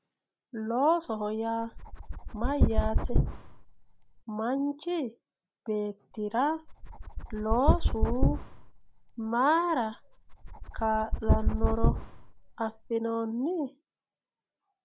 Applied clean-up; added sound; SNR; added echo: none; Dog; -3 dB; none.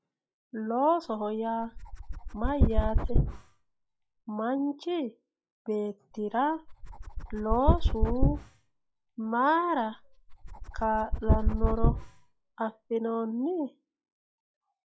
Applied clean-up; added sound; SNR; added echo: classical method log-MMSE.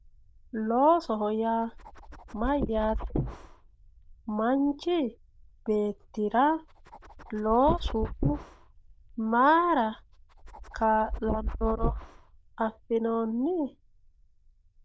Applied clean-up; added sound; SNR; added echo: neural diffusion model UNIVERSE++.